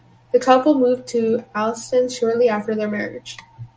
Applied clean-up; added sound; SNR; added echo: none; none; none; none.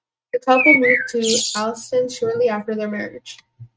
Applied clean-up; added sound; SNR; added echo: neural mask model RNNoise.